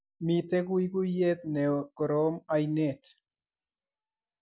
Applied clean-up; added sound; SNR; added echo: none; none; none; none.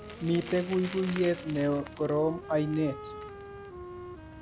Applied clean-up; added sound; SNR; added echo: none; Wind instrument, woodwind instrument + Bicycle; 12 dB; none.